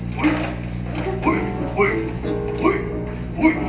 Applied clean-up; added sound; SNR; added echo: none; Drill; 5 dB; reverberation time 0.3 s.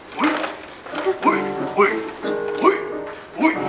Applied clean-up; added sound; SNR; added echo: none; none; none; none.